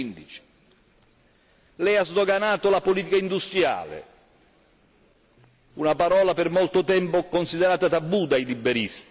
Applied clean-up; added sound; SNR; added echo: none; none; none; none.